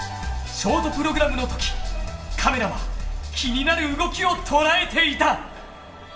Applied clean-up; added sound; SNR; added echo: none; none; none; reverberation time 0.7 s.